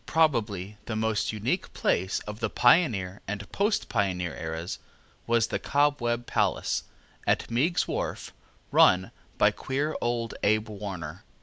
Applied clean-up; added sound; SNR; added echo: none; none; none; none.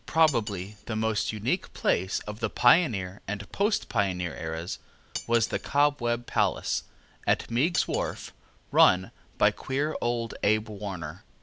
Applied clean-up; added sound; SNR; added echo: none; Cutlery, silverware; 17 dB; none.